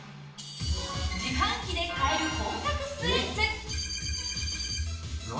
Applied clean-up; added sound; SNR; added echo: none; none; none; reverberation time 0.7 s.